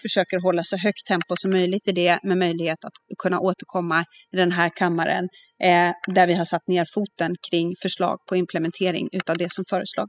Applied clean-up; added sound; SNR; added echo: classical method spectral subtraction.